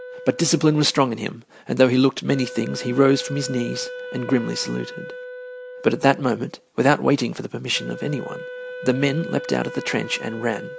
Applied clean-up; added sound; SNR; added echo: none; Wind instrument, woodwind instrument; 14 dB; none.